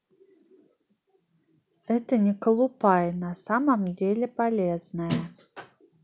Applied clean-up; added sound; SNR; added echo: none; none; none; none.